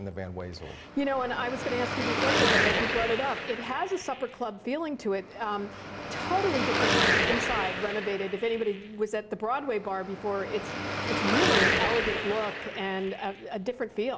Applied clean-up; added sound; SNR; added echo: none; Car passing by / Traffic noise, roadway noise / Engine; -1 dB; none.